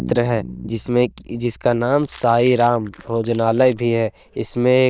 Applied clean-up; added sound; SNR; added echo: neural diffusion model UNIVERSE++.